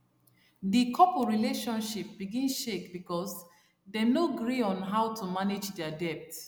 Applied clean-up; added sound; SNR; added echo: none; none; none; none.